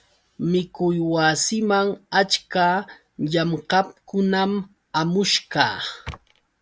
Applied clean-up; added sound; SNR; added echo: none; none; none; none.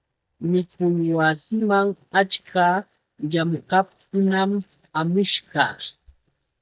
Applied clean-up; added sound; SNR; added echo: neural mask model DeepFilterNet 3.